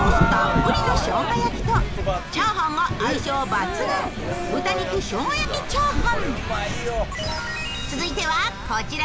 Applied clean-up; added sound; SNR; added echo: none; Thunder / Rain; 3 dB; none.